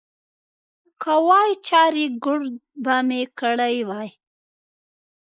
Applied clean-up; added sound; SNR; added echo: neural mask model Resemble Enhance denoiser.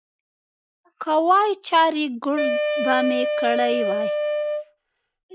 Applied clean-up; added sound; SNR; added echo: none; Wind instrument, woodwind instrument; 0 dB; none.